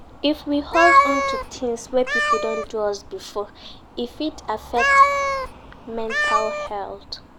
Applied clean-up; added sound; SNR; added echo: none; Meow; -3 dB; none.